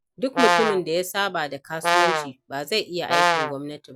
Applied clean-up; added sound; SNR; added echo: none; Brass instrument; -4 dB; none.